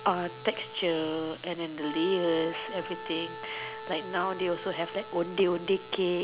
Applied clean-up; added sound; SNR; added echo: none; Wind instrument, woodwind instrument; 12 dB; none.